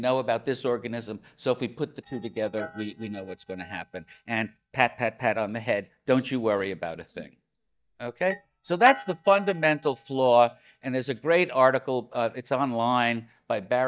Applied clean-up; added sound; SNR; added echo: neural mask model DeepFilterNet 3.